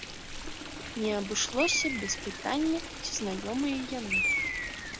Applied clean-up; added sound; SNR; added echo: none; Bird + Stream; 2 dB; none.